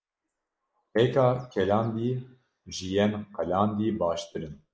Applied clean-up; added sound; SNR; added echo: neural mask model Resemble Enhance denoiser.